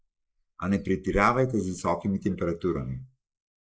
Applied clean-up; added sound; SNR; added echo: neural mask model Resemble Enhance denoiser.